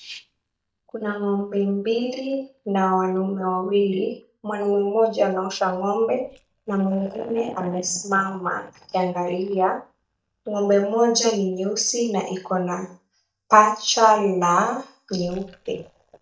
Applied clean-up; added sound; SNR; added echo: neural mask model DeepFilterNet 3.